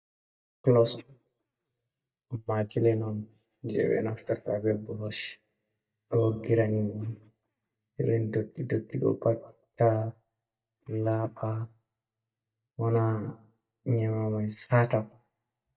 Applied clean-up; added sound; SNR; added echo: neural mask model DeepFilterNet 3.